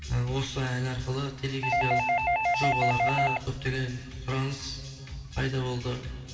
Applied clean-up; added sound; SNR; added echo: none; Doorbell; -3 dB; reverberation time 2.5 s.